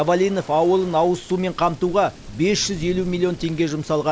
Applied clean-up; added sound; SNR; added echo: none; Thunder / Rain; 18 dB; none.